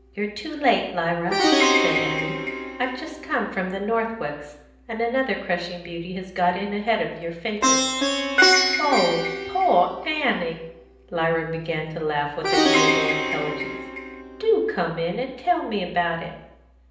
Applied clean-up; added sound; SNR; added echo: none; Plucked string instrument; 0 dB; reverberation time 0.8 s.